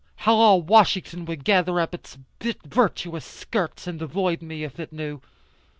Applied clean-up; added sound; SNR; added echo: none; none; none; none.